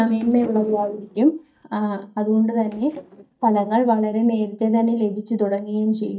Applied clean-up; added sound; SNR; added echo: neural mask model DeepFilterNet 3.